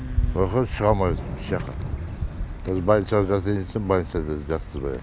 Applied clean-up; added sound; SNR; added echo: none; Fireworks; 13 dB; none.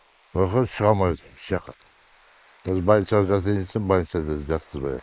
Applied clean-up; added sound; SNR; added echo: neural mask model Resemble Enhance denoiser.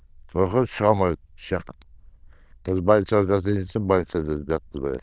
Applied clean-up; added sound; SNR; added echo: neural diffusion model UNIVERSE++.